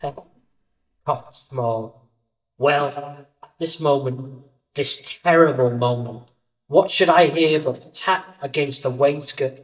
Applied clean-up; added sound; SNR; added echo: neural mask model DeepFilterNet 3.